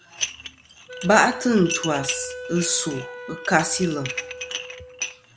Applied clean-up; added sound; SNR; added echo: none; Wind instrument, woodwind instrument + Dishes, pots, and pans; 9 dB; none.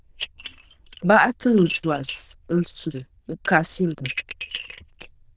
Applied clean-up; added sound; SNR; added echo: neural diffusion model UNIVERSE++.